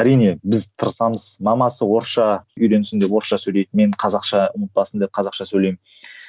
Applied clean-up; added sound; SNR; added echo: none; none; none; none.